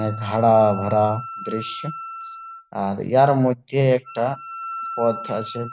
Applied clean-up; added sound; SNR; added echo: none; Wind instrument, woodwind instrument; 13 dB; none.